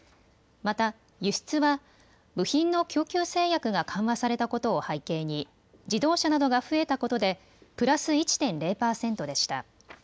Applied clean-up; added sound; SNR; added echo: none; none; none; none.